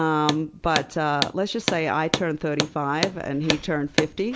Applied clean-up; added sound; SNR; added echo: none; Hammer; 5 dB; none.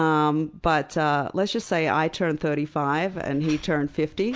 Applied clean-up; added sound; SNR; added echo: none; none; none; none.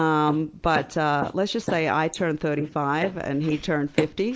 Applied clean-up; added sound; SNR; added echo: neural mask model Resemble Enhance denoiser.